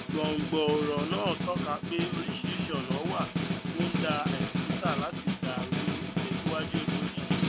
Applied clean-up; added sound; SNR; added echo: none; Snare drum; -3 dB; none.